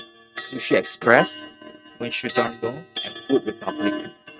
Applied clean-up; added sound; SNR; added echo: neural mask model RNNoise.